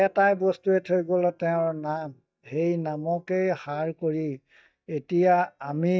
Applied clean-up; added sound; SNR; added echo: neural mask model DeepFilterNet 3.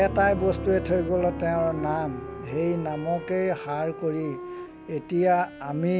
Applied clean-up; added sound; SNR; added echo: none; Wind instrument, woodwind instrument + Piano; 9 dB; none.